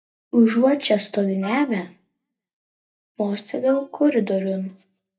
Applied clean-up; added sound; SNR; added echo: neural mask model DeepFilterNet 3.